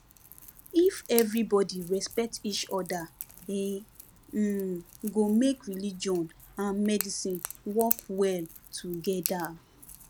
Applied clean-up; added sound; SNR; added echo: none; Crack / Crackle; 12 dB; none.